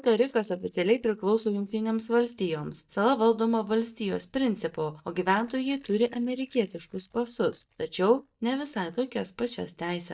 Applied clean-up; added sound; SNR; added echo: neural mask model DeepFilterNet 3.